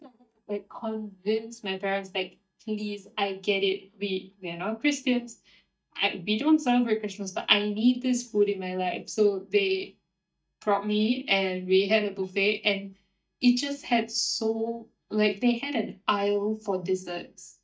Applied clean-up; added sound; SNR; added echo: neural mask model DeepFilterNet 3.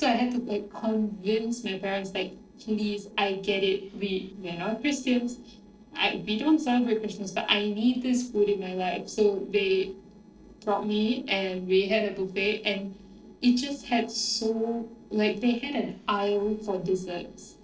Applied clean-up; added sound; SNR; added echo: neural separator model SepFormer DNS4.